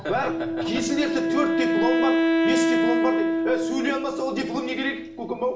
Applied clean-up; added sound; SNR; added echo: none; Wind instrument, woodwind instrument; -3 dB; reverberation time 0.6 s.